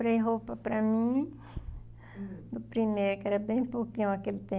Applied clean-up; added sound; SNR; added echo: none; none; none; none.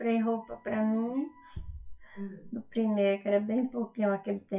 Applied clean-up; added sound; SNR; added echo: classical method WPE with log-MMSE.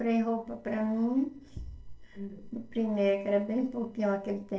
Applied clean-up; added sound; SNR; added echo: neural separator model SepFormer DNS4.